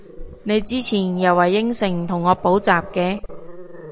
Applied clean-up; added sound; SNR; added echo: none; Growling; 15 dB; none.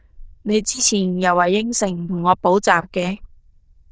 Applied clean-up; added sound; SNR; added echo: neural diffusion model UNIVERSE++.